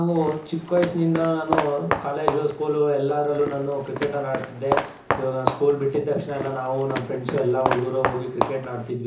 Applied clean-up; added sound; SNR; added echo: none; Walk, footsteps; 5 dB; reverberation time 0.6 s.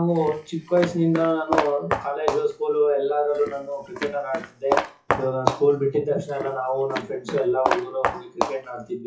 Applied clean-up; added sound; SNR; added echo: classical method WPE with log-MMSE.